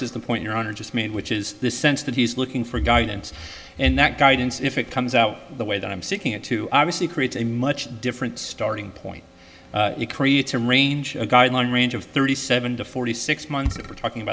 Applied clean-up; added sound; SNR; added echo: none; none; none; reverberation time 0.4 s.